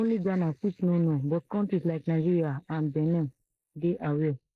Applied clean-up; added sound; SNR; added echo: neural mask model Resemble Enhance denoiser.